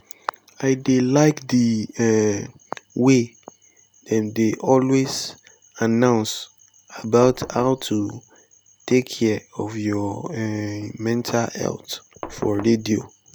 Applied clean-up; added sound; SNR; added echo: none; Knock; 15 dB; none.